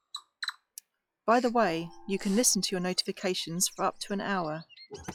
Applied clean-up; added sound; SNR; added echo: classical method log-MMSE.